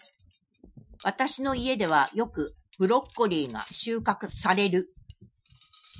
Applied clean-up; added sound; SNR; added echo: classical method Wiener filter.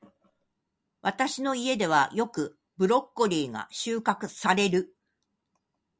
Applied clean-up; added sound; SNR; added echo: none; none; none; none.